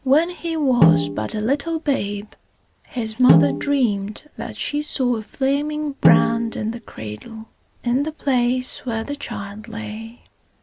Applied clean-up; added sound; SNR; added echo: none; Snare drum; -1 dB; none.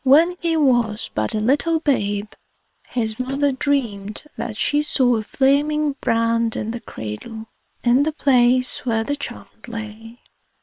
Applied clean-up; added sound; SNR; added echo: neural separator model SepFormer WHAM!.